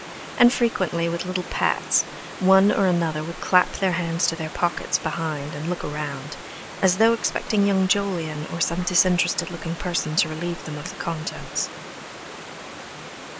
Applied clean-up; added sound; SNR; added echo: none; Stream / Liquid; 13 dB; none.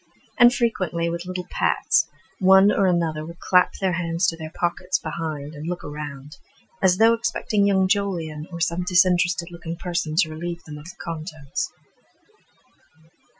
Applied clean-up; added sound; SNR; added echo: classical method Wiener filter.